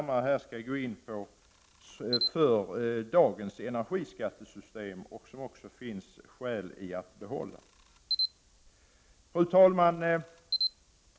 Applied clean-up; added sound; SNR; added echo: none; Camera; 6 dB; none.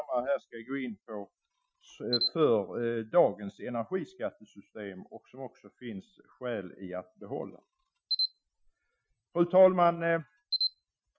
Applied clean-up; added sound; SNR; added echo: classical method Wiener filter.